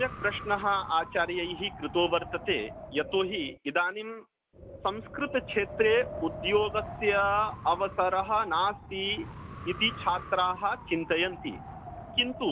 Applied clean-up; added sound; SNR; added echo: none; Wind; 13 dB; none.